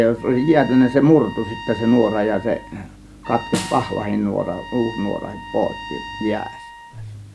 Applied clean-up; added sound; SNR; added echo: none; Trumpet + Snare drum; 14 dB; none.